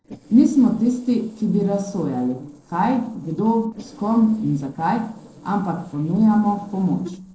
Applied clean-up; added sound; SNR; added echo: neural separator model SepFormer DNS4.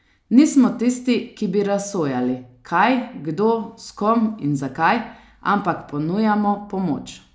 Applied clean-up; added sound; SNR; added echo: none; none; none; none.